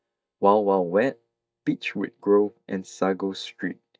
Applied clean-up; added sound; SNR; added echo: neural mask model DeepFilterNet 3.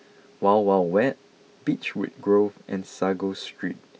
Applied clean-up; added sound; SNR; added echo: none; none; none; none.